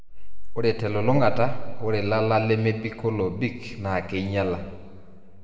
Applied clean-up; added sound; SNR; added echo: none; none; none; reverberation time 1.8 s.